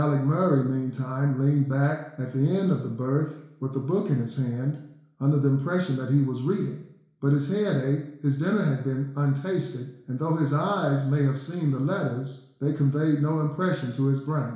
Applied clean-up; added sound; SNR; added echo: none; none; none; reverberation time 0.7 s.